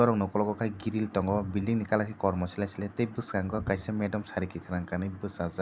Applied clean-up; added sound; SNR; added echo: none; none; none; none.